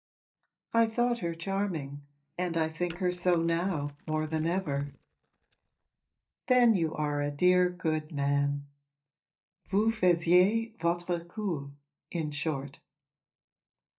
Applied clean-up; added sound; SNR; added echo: neural mask model DeepFilterNet 3.